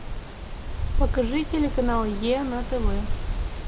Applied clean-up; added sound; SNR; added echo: none; Wind; -1 dB; reverberation time 0.9 s.